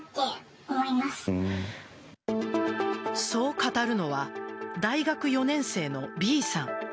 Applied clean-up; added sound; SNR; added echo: none; none; none; none.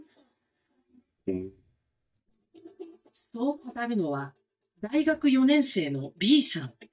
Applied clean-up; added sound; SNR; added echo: neural mask model DeepFilterNet 3.